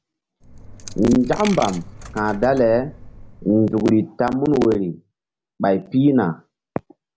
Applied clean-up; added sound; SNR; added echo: none; Coin (dropping); 15 dB; none.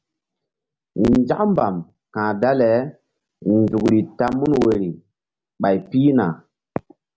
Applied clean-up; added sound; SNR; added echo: none; none; none; none.